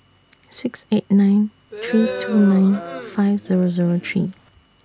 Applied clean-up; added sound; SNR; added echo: none; Crowd; 11 dB; none.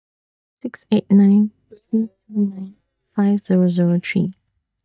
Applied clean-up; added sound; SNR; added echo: neural mask model DeepFilterNet 3.